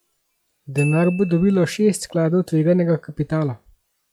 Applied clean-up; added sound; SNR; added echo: classical method log-MMSE.